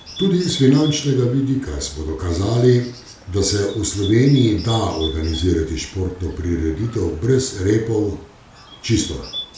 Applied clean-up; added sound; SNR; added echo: none; Bird; 17 dB; reverberation time 0.4 s.